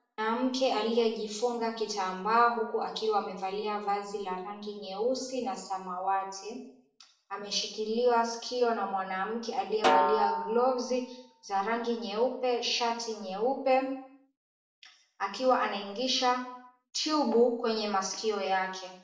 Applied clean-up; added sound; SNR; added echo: none; Snare drum; 1 dB; reverberation time 0.6 s.